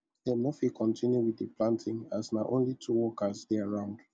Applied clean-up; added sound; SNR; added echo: none; none; none; none.